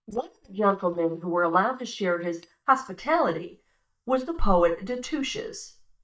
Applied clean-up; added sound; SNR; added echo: neural mask model DeepFilterNet 3.